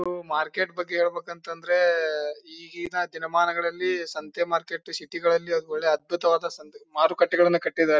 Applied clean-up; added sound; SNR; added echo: none; none; none; none.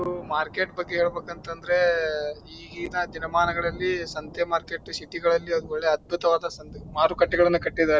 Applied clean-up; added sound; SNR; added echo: none; Thunder; 17 dB; none.